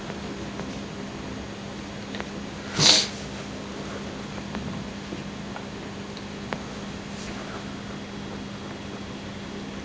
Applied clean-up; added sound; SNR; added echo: none; none; none; none.